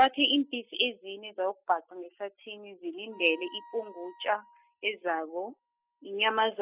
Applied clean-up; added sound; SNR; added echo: classical method spectral subtraction.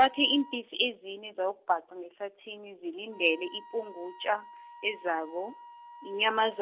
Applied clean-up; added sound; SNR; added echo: none; Wind instrument, woodwind instrument; 20 dB; none.